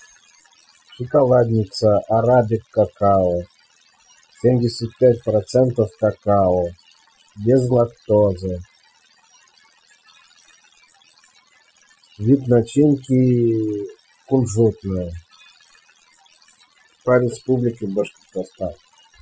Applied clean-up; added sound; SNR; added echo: classical method Wiener filter.